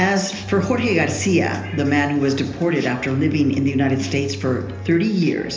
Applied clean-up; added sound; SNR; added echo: none; Bowed string instrument; 11 dB; reverberation time 0.8 s.